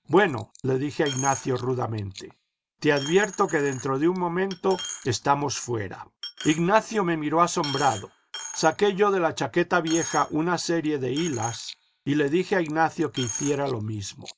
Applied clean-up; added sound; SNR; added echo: none; Coin (dropping); 15 dB; none.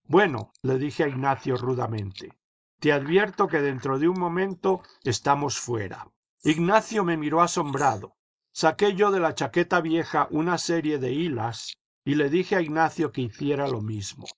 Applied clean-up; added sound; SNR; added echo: neural mask model Resemble Enhance denoiser.